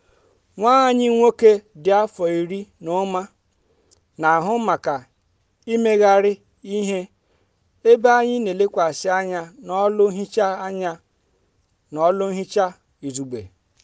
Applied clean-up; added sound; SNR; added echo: none; none; none; none.